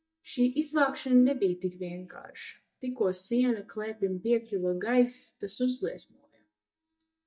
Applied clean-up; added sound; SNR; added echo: neural mask model DeepFilterNet 3.